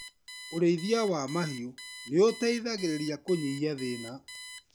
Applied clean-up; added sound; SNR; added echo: none; Alarm; 16 dB; none.